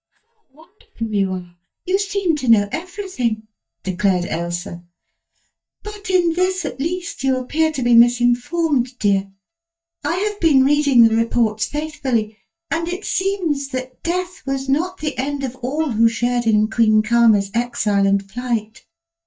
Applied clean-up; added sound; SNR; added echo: neural mask model DeepFilterNet 3.